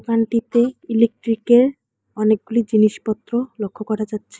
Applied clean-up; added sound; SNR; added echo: neural mask model Resemble Enhance denoiser.